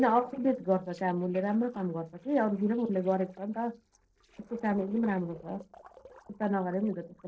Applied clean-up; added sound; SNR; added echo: neural separator model SepFormer DNS4.